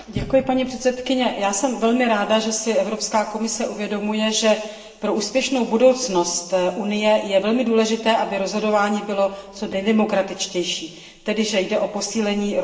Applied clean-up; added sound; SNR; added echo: none; none; none; reverberation time 2.4 s.